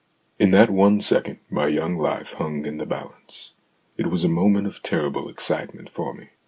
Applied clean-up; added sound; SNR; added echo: none; none; none; none.